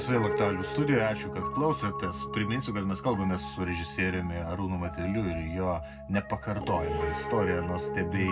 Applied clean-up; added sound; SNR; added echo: none; Piano; 5 dB; reverberation time 0.3 s.